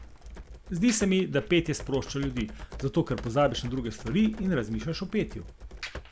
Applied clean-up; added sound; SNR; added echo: none; Computer keyboard; 13 dB; none.